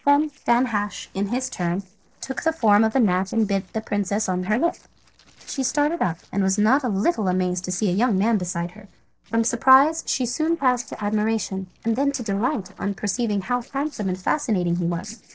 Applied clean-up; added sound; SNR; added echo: neural separator model SepFormer DNS4.